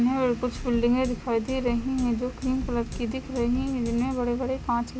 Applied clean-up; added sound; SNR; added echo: none; Drum kit; 10 dB; none.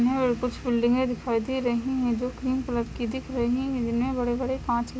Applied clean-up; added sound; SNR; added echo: none; none; none; none.